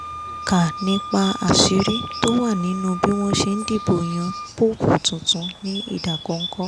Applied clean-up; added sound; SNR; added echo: none; Wind instrument, woodwind instrument + Bird; 10 dB; none.